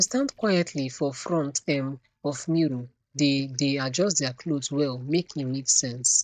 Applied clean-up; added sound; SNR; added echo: neural mask model DeepFilterNet 3.